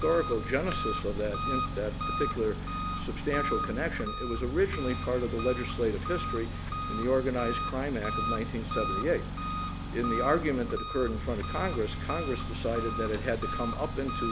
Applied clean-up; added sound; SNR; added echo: none; Engine; 2 dB; none.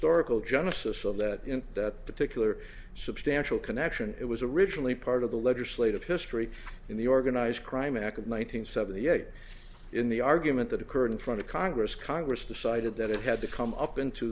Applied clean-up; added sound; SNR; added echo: none; none; none; none.